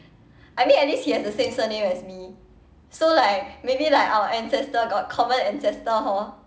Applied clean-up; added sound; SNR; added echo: none; none; none; none.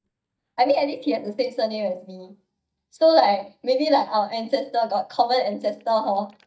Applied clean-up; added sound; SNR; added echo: neural mask model DeepFilterNet 3.